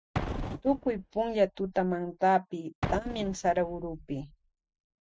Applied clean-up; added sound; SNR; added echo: neural mask model RNNoise.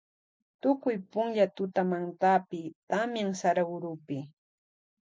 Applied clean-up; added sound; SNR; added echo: none; none; none; none.